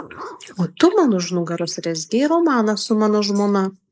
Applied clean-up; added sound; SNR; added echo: neural mask model Resemble Enhance denoiser.